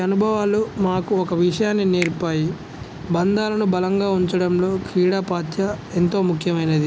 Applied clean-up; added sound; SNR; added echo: none; Finger snapping; 19 dB; none.